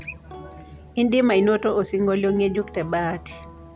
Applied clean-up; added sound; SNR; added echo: none; Acoustic guitar; 17 dB; none.